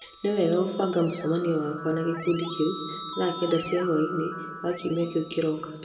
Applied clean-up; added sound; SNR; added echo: none; Keyboard (musical); 12 dB; reverberation time 1.4 s.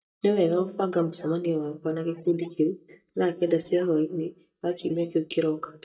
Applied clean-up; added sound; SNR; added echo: neural mask model DeepFilterNet 3.